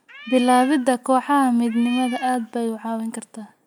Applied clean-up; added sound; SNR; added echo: none; Cat; 16 dB; none.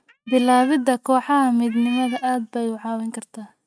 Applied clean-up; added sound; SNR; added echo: neural mask model RNNoise.